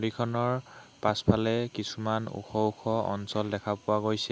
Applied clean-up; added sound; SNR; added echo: none; none; none; none.